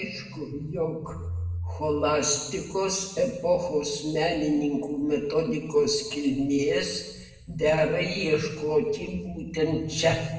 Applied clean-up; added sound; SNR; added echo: none; none; none; reverberation time 1.0 s.